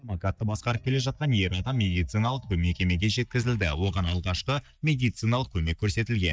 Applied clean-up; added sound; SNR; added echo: neural mask model DeepFilterNet 3.